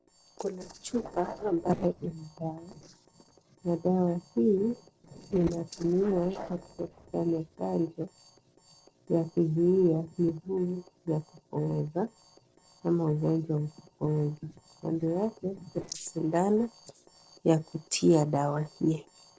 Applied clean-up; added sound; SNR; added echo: neural separator model SepFormer DNS4.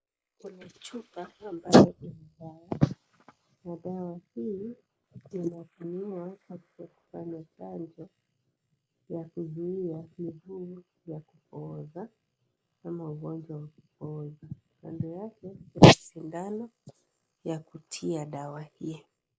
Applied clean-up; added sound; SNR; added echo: neural mask model Resemble Enhance denoiser.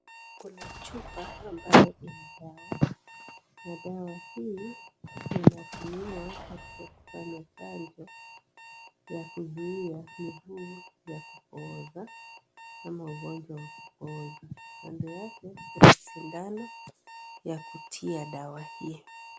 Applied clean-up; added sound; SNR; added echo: none; Alarm + Explosion; 18 dB; none.